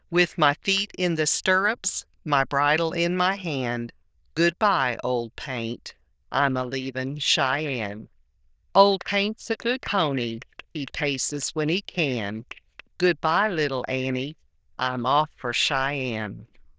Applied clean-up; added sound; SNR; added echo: neural diffusion model UNIVERSE++.